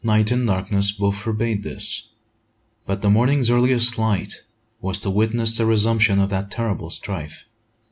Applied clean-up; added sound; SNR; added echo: none; none; none; none.